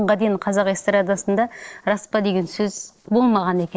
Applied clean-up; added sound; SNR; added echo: neural separator model SepFormer DNS4.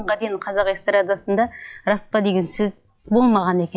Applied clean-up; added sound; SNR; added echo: classical method log-MMSE.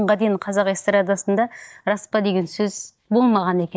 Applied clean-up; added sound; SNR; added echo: neural mask model DeepFilterNet 3.